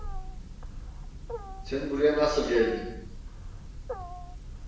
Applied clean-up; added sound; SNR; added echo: none; Wild animals; 7 dB; reverberation time 0.9 s.